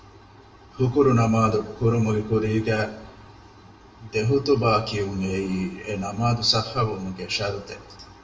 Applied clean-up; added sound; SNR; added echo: none; none; none; reverberation time 0.6 s.